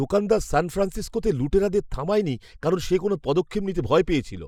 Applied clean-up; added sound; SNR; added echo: neural mask model Resemble Enhance denoiser.